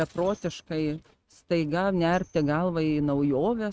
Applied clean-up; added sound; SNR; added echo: neural mask model RNNoise.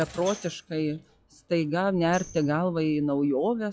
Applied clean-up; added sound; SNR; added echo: classical method log-MMSE.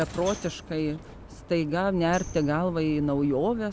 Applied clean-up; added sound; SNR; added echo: none; Tambourine + Sliding door / Train; 19 dB; none.